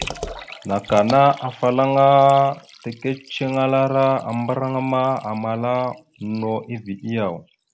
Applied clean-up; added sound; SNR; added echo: none; Liquid; 18 dB; none.